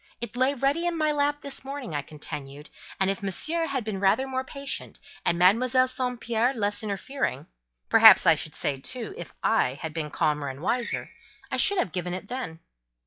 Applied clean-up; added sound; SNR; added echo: classical method log-MMSE.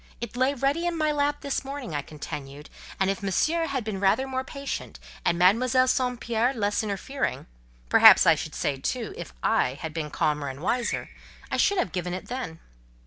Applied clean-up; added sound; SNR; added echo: none; Screech; 13 dB; none.